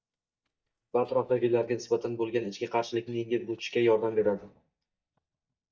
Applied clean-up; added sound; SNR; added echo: neural mask model DeepFilterNet 3.